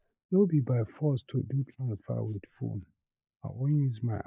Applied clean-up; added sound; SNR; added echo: neural mask model DeepFilterNet 3.